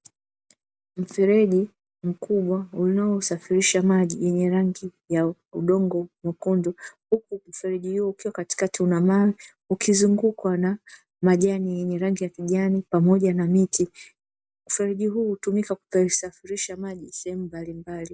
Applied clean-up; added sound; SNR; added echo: none; none; none; none.